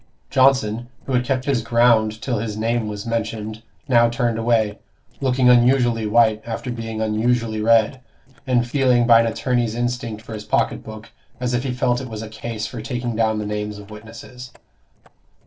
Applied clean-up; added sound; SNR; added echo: neural separator model SepFormer DNS4.